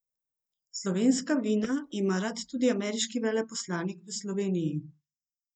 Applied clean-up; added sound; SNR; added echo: neural mask model DeepFilterNet 3.